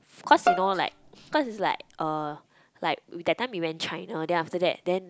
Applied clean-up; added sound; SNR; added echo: none; Bowed string instrument; 4 dB; none.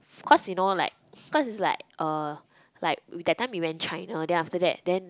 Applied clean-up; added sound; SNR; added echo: none; none; none; none.